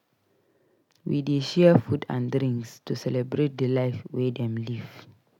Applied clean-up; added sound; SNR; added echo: none; none; none; none.